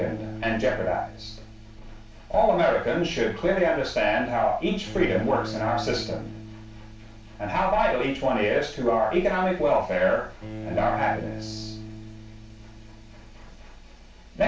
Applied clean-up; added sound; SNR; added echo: none; Bowed string instrument; 14 dB; reverberation time 0.3 s.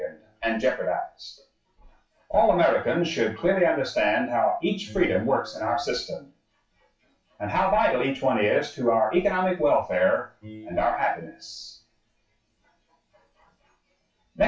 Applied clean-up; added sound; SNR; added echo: classical method WPE with log-MMSE.